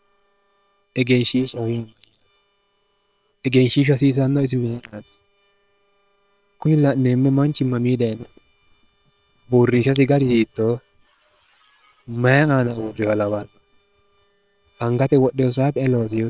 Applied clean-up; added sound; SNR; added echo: neural separator model SepFormer WHAM!.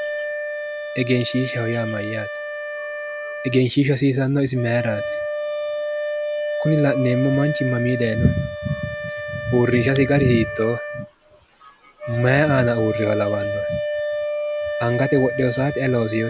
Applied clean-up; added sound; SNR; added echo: none; Wind instrument, woodwind instrument; 5 dB; none.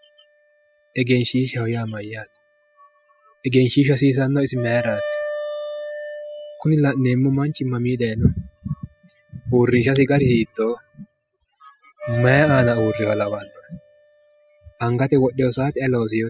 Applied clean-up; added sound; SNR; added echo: classical method spectral subtraction.